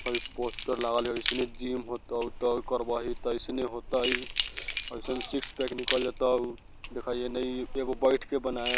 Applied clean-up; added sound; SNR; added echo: none; Keys jangling; 2 dB; none.